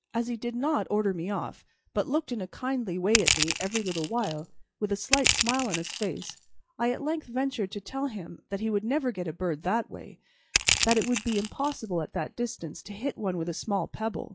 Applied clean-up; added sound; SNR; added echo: classical method log-MMSE.